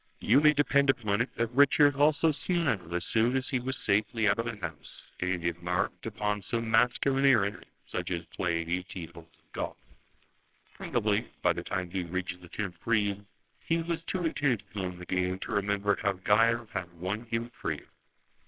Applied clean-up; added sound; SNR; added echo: neural separator model SepFormer WHAMR!.